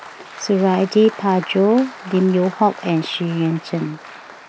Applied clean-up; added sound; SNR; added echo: none; Applause; 18 dB; none.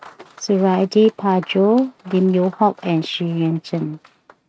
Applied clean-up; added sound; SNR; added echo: neural mask model RNNoise.